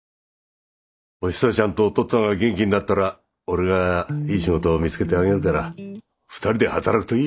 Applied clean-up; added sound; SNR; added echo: neural mask model DeepFilterNet 3.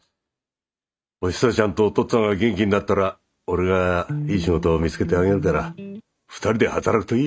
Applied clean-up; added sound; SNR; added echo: neural mask model RNNoise.